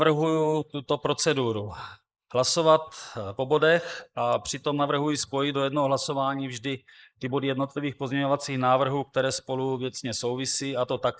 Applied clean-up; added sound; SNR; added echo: neural mask model Resemble Enhance denoiser.